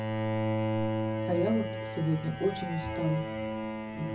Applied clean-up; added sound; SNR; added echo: none; Bowed string instrument; -1 dB; reverberation time 0.4 s.